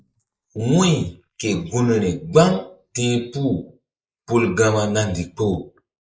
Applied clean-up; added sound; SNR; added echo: neural mask model Resemble Enhance denoiser.